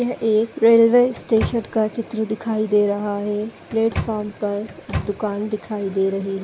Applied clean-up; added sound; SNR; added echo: none; Microwave oven; 9 dB; none.